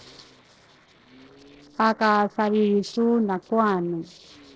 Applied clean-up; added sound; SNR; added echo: neural separator model SepFormer DNS4.